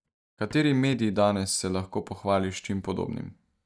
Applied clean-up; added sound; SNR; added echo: neural mask model DeepFilterNet 3.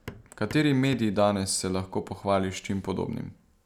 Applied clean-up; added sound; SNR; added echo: none; Hammer; 17 dB; none.